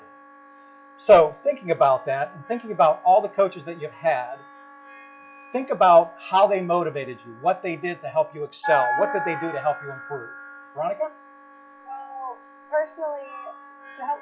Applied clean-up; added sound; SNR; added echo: classical method log-MMSE.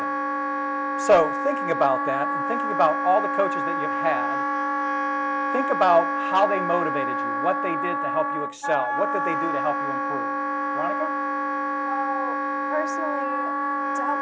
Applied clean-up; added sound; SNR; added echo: none; Wind instrument, woodwind instrument; -1 dB; none.